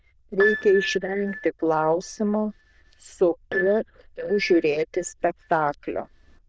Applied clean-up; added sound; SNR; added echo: neural diffusion model UNIVERSE++.